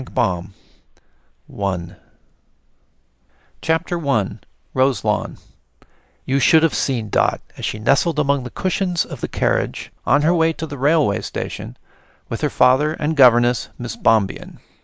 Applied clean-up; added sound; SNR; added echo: neural mask model Resemble Enhance denoiser.